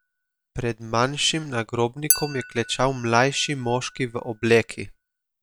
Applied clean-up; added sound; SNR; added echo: none; Chink, clink; 10 dB; none.